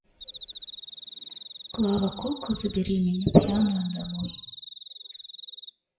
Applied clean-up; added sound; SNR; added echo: classical method WPE with log-MMSE.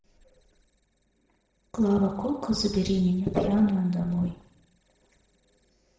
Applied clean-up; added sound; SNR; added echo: neural separator model SepFormer DNS4.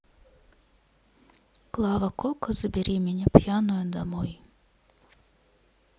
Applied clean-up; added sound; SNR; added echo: none; none; none; none.